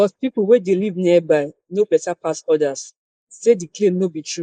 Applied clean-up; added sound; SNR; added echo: neural mask model Resemble Enhance denoiser.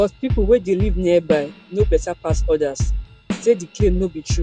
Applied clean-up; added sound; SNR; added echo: none; Drum / Drum kit; 3 dB; none.